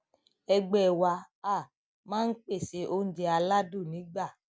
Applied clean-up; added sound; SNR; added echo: none; none; none; none.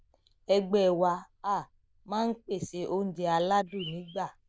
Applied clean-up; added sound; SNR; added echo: neural diffusion model UNIVERSE++.